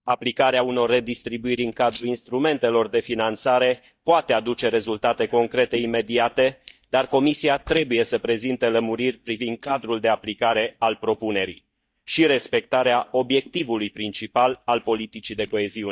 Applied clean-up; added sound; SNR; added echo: neural mask model DeepFilterNet 3.